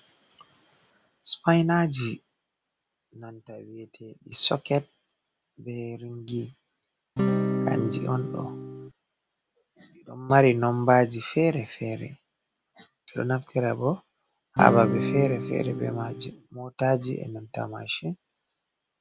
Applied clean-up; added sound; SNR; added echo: none; Acoustic guitar / Strum; 2 dB; none.